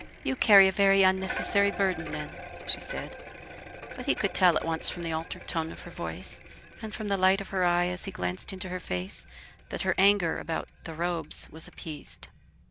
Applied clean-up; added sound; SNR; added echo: none; Bicycle; 14 dB; none.